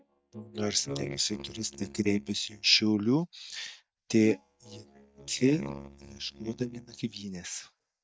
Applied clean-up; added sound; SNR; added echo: neural mask model DeepFilterNet 3.